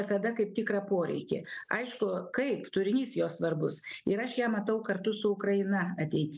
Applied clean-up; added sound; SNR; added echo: none; none; none; none.